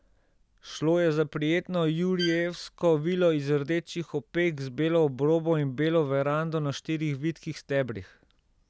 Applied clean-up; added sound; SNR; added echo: none; Bowed string instrument; 13 dB; none.